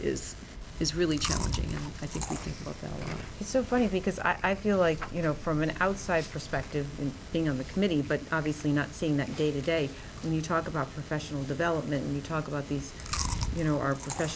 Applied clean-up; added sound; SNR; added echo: none; Chewing, mastication; 10 dB; none.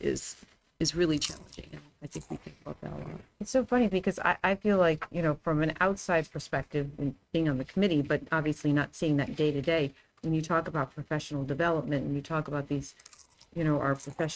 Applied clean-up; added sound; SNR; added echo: neural mask model RNNoise.